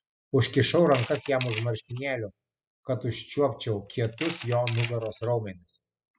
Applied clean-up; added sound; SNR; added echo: classical method spectral subtraction.